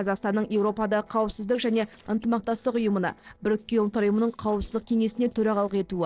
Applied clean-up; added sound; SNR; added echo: neural separator model SepFormer DNS4.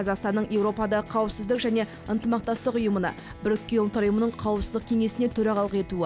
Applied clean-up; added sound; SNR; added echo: none; none; none; none.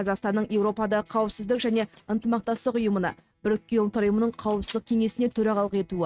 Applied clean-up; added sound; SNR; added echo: neural mask model RNNoise.